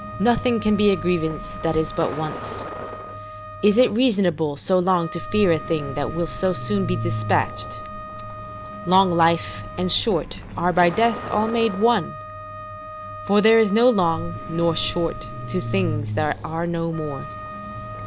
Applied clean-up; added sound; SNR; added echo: none; Truck + Wind instrument, woodwind instrument; 9 dB; none.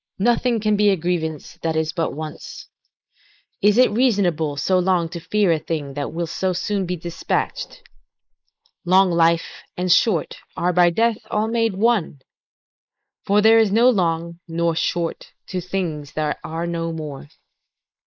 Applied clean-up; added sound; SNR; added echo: neural mask model Resemble Enhance denoiser.